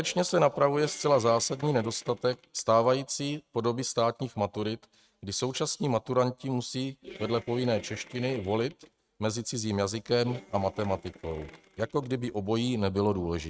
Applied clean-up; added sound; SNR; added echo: neural mask model RNNoise.